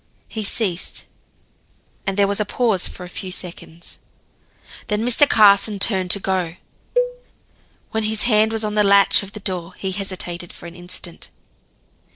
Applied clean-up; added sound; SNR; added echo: neural separator model SepFormer DNS4.